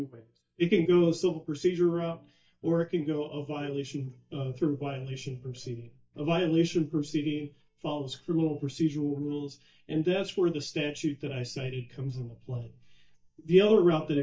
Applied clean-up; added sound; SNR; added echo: neural mask model DeepFilterNet 3.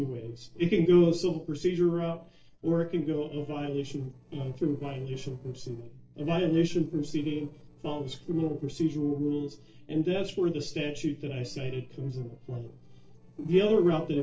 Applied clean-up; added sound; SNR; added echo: neural separator model SepFormer DNS4.